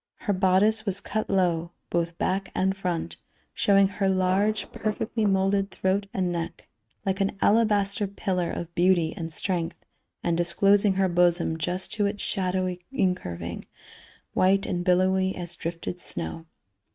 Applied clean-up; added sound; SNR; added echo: neural mask model RNNoise.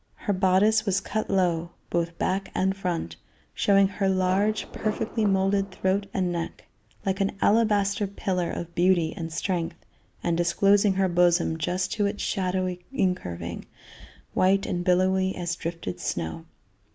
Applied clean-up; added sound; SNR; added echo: none; Fireworks; 13 dB; none.